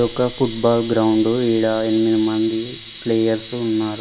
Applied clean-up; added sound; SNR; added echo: none; Camera; 16 dB; reverberation time 1.2 s.